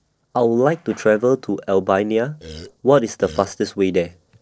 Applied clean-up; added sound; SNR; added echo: neural separator model SepFormer DNS4.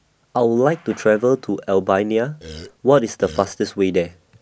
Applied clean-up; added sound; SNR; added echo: none; Burping, eructation; 16 dB; none.